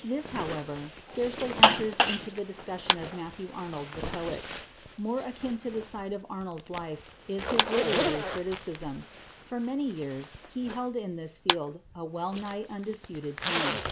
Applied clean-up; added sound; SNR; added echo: none; Clapping + Zipper (clothing); -2 dB; none.